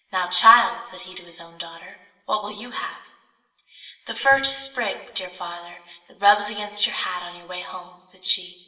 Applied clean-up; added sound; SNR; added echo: none; none; none; reverberation time 0.9 s.